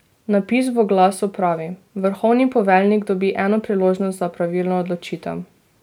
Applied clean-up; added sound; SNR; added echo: none; none; none; none.